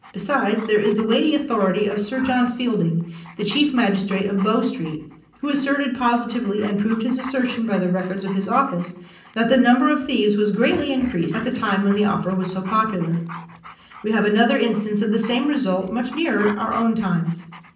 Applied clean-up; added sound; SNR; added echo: none; Dog; 20 dB; reverberation time 0.6 s.